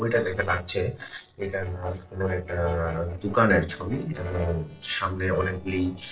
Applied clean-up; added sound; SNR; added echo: neural separator model SepFormer DNS4.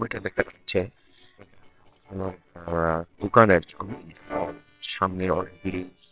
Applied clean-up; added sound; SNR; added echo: neural separator model SepFormer WHAMR!.